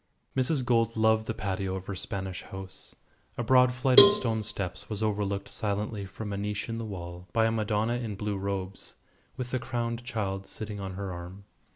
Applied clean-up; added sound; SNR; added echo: none; Cowbell; -4 dB; none.